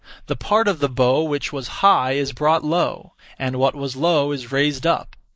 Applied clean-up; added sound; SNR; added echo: neural mask model Resemble Enhance denoiser.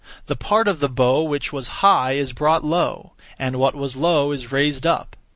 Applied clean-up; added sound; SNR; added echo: none; none; none; none.